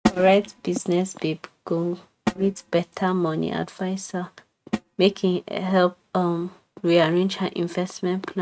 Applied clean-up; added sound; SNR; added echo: neural mask model RNNoise.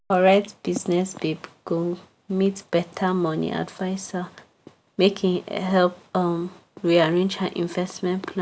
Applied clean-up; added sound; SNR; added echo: none; none; none; none.